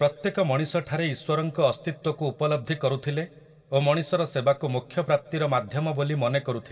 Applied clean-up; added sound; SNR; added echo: none; none; none; reverberation time 1.0 s.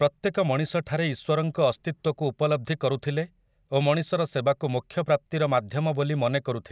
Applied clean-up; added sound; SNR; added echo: none; none; none; none.